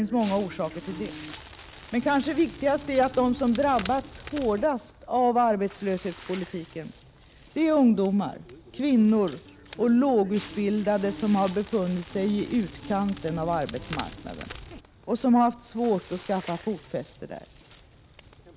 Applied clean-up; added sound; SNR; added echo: none; Crackle; 17 dB; none.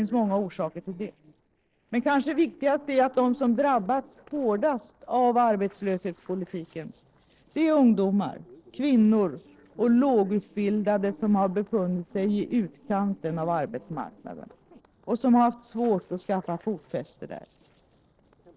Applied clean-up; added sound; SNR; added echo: neural separator model SepFormer DNS4.